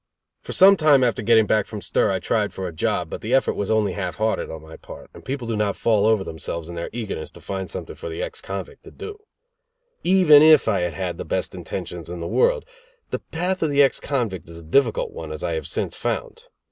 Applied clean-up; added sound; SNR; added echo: none; none; none; none.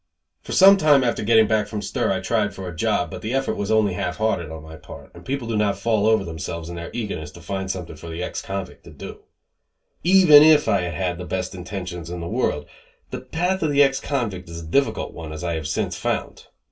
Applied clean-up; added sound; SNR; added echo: none; none; none; reverberation time 0.2 s.